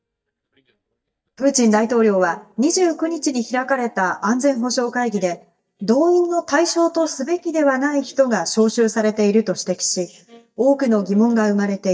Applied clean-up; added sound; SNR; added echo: neural mask model DeepFilterNet 3.